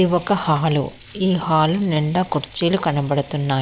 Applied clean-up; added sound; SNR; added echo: none; Sink (filling or washing) / Water; 20 dB; none.